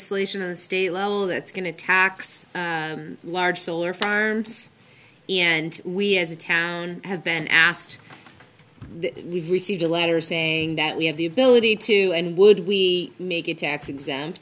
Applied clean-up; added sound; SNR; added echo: none; none; none; none.